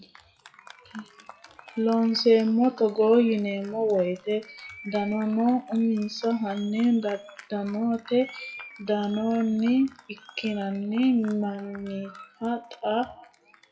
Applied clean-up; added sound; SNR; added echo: classical method WPE with log-MMSE.